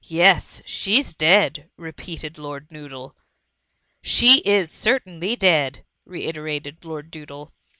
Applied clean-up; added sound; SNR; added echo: none; none; none; none.